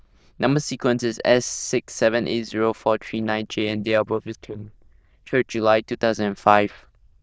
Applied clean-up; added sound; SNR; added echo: neural diffusion model UNIVERSE++.